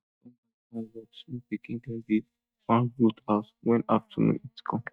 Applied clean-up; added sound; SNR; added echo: neural mask model DeepFilterNet 3.